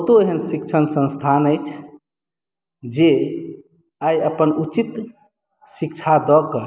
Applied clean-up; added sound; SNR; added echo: none; none; none; none.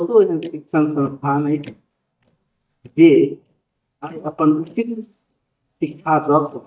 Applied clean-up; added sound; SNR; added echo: neural mask model DeepFilterNet 3.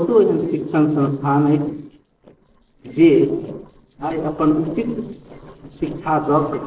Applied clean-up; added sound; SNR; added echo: neural separator model SepFormer DNS4.